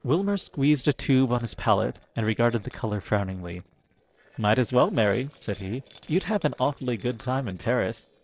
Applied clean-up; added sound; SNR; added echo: neural separator model SepFormer DNS4.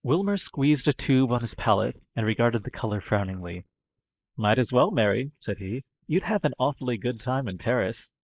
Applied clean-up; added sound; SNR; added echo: neural mask model Resemble Enhance denoiser.